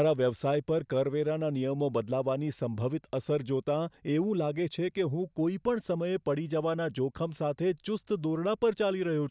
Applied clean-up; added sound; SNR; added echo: none; none; none; none.